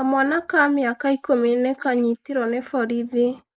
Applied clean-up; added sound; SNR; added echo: neural mask model Resemble Enhance denoiser.